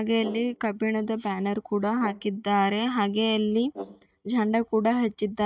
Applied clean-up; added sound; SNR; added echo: neural mask model DeepFilterNet 3.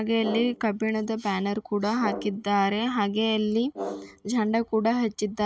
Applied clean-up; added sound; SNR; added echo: none; Brass instrument; 13 dB; none.